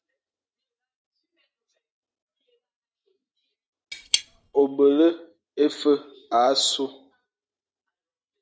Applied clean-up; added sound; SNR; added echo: neural mask model RNNoise.